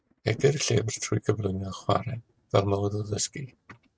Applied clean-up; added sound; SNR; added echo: neural mask model RNNoise.